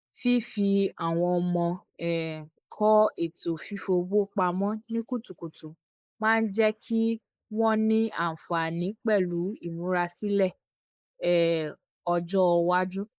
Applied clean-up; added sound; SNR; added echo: neural mask model Resemble Enhance denoiser.